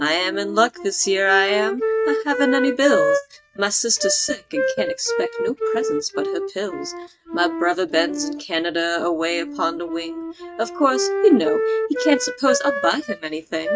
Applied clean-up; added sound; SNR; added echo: neural mask model RNNoise.